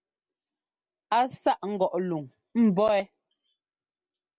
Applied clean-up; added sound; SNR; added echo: none; none; none; none.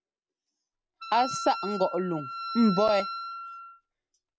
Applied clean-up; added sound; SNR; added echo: none; Wind instrument, woodwind instrument; 7 dB; none.